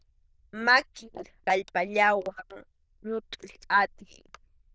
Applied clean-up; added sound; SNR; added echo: neural diffusion model UNIVERSE++.